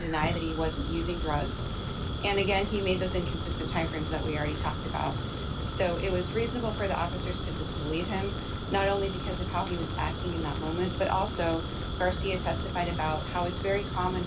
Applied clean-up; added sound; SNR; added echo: none; Fire; 1 dB; none.